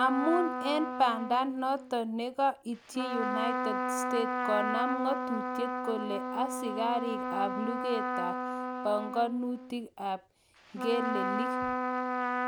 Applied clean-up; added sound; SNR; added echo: none; Trumpet; 1 dB; none.